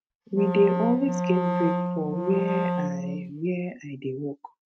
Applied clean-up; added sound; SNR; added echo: neural mask model RNNoise.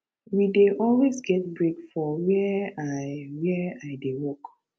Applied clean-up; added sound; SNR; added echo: none; none; none; none.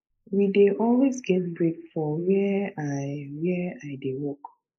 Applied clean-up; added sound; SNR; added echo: neural mask model Resemble Enhance denoiser.